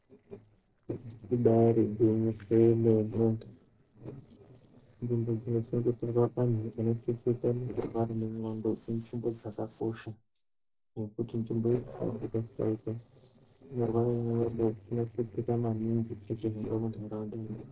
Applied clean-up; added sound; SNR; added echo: neural separator model SepFormer DNS4.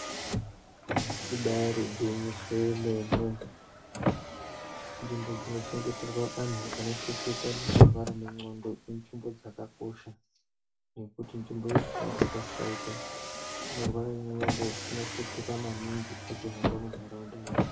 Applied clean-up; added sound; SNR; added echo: none; Car; -4 dB; reverberation time 0.2 s.